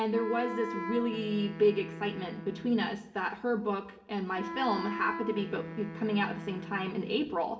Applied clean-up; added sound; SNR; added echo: none; Wind instrument, woodwind instrument; 10 dB; reverberation time 0.7 s.